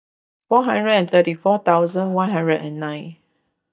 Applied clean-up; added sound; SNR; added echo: neural mask model DeepFilterNet 3.